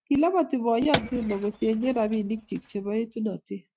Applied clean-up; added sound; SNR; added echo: neural mask model RNNoise.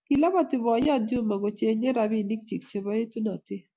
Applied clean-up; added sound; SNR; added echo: none; none; none; none.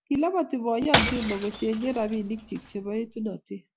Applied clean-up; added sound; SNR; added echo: none; Shatter / Crushing; -1 dB; none.